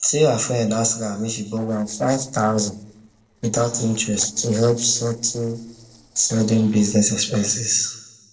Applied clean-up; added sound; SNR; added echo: neural separator model SepFormer DNS4.